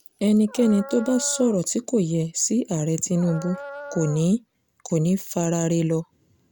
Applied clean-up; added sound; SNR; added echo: none; Dog; 14 dB; none.